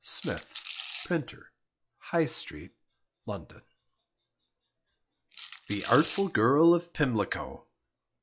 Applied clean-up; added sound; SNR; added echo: classical method log-MMSE.